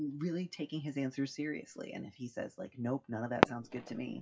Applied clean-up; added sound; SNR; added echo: classical method WPE with log-MMSE.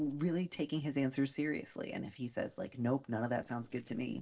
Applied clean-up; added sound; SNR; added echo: neural separator model SepFormer DNS4.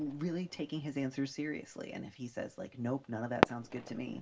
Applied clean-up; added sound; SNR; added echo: none; Fireworks; 2 dB; reverberation time 0.1 s.